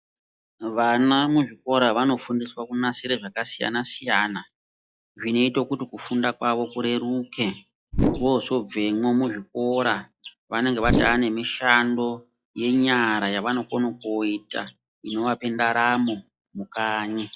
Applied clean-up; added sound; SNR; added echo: classical method log-MMSE.